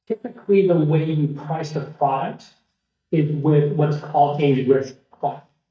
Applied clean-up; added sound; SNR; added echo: neural mask model DeepFilterNet 3.